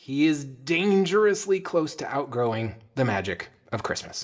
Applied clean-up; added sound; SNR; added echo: none; none; none; reverberation time 0.2 s.